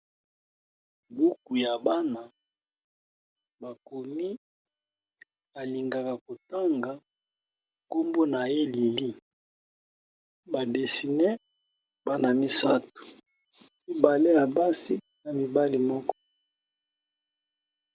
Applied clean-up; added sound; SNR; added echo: none; none; none; none.